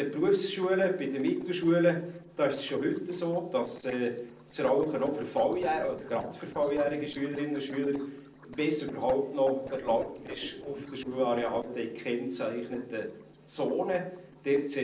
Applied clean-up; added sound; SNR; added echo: neural separator model SepFormer DNS4.